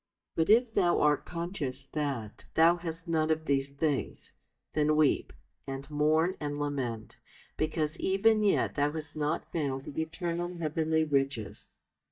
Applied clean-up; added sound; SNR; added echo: neural mask model DeepFilterNet 3.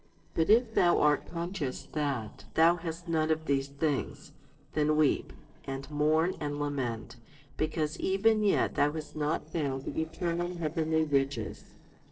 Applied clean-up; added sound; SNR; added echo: neural separator model SepFormer DNS4.